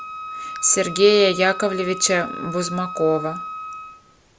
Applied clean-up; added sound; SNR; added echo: none; Wind instrument, woodwind instrument; 11 dB; none.